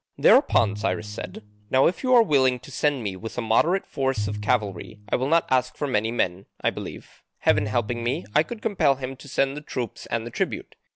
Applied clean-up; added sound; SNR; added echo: none; Piano; 9 dB; none.